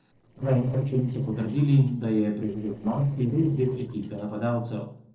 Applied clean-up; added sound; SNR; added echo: neural separator model SepFormer DNS4.